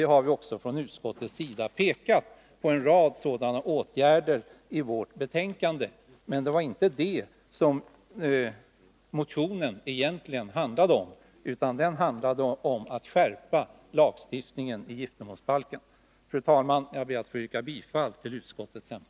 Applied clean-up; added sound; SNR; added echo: none; none; none; none.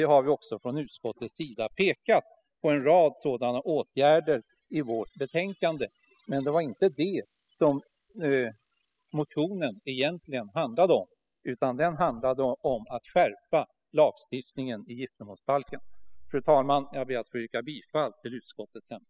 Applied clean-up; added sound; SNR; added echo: classical method spectral subtraction.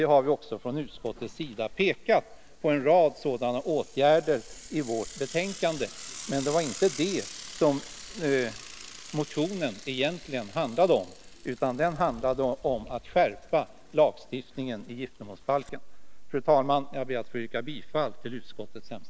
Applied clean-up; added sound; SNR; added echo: none; Mechanisms / Bicycle; 13 dB; none.